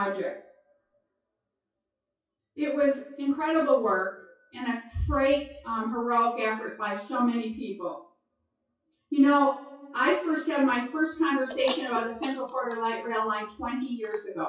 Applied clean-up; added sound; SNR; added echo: classical method WPE with log-MMSE.